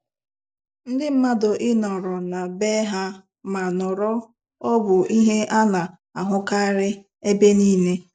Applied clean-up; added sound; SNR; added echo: neural mask model Resemble Enhance denoiser.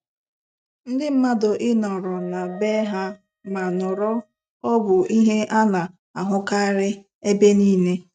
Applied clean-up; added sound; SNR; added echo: neural mask model RNNoise.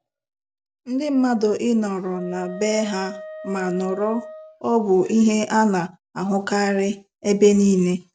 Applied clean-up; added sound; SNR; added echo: none; Wind instrument, woodwind instrument; 16 dB; none.